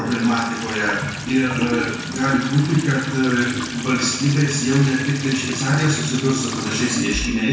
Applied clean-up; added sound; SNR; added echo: none; Trickle, dribble / Sink (filling or washing) / Water tap, faucet; 10 dB; reverberation time 1.1 s.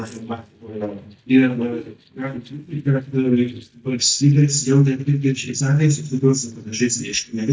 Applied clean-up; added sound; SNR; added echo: neural mask model DeepFilterNet 3.